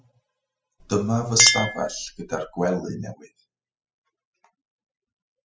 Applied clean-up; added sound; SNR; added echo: classical method spectral subtraction.